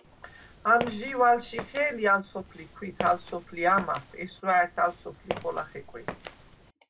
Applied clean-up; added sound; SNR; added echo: none; Walk, footsteps; 13 dB; reverberation time 0.2 s.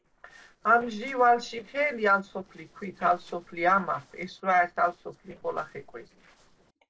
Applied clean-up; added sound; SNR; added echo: neural separator model SepFormer DNS4.